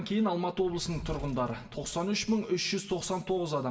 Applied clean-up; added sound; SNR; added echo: none; none; none; reverberation time 0.7 s.